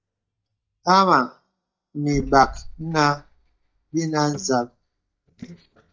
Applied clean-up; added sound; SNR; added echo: neural mask model DeepFilterNet 3.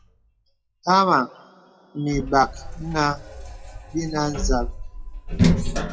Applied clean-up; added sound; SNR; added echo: classical method WPE with log-MMSE.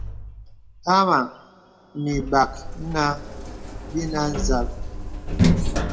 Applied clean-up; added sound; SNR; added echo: none; Sliding door; 1 dB; reverberation time 1.3 s.